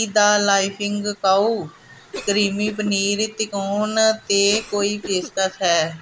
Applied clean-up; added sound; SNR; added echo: none; Cough; 19 dB; none.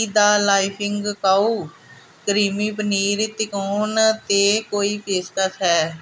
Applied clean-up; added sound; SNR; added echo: none; none; none; none.